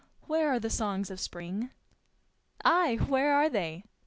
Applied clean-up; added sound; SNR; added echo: none; none; none; none.